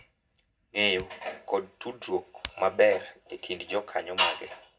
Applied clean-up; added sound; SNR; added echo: none; Hands; 20 dB; reverberation time 0.3 s.